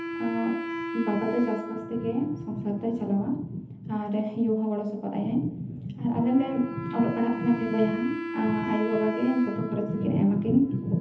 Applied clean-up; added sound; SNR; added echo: none; Wind instrument, woodwind instrument; 10 dB; reverberation time 0.8 s.